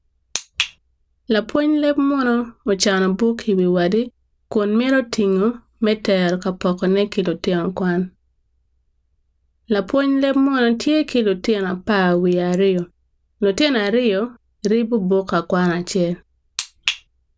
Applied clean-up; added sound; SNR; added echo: none; none; none; none.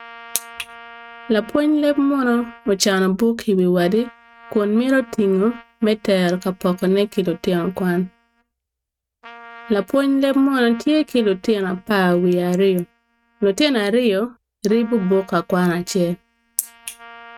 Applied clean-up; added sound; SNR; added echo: neural mask model RNNoise.